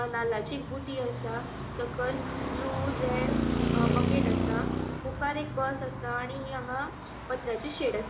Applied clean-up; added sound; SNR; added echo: none; Traffic noise, roadway noise; -2 dB; reverberation time 2.0 s.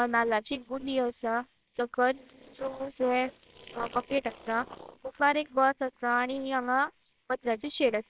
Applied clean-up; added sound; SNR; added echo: neural separator model SepFormer WHAMR!.